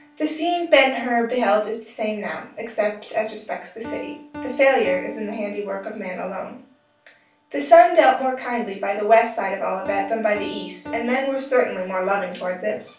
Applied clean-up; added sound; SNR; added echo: none; Piano; 18 dB; reverberation time 0.3 s.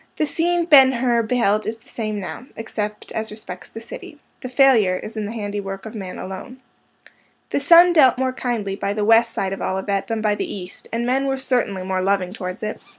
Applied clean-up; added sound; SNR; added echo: none; none; none; none.